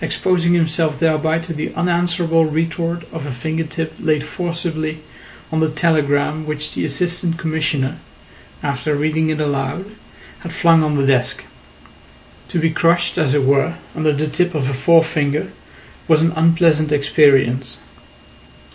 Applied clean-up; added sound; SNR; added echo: none; none; none; none.